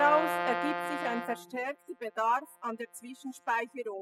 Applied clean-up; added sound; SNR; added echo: classical method spectral subtraction.